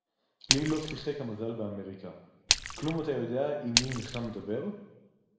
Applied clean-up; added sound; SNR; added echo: none; Splash, splatter; -2 dB; reverberation time 1.1 s.